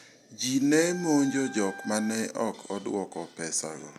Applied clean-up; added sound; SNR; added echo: none; Wind instrument, woodwind instrument; 16 dB; none.